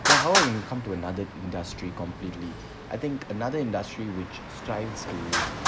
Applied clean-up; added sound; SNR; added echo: none; Traffic noise, roadway noise; -1 dB; none.